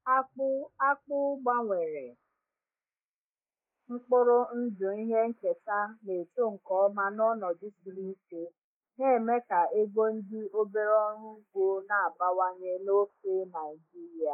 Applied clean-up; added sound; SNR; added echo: neural mask model Resemble Enhance denoiser.